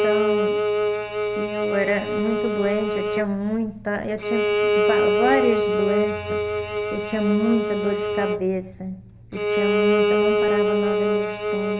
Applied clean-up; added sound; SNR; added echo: none; Bowed string instrument; -3 dB; reverberation time 2.0 s.